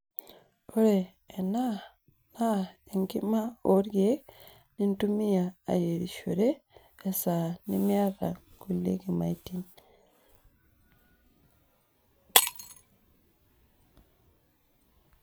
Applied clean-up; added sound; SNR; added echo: none; Shatter; 2 dB; none.